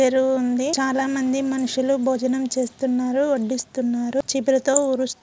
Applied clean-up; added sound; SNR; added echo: none; none; none; none.